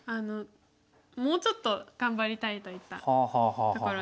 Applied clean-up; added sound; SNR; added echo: none; none; none; none.